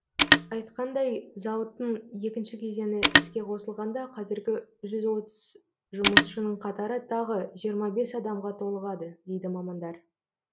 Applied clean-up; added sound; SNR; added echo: none; Telephone; -3 dB; none.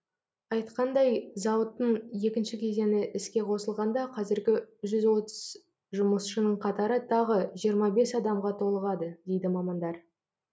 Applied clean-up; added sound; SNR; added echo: none; none; none; none.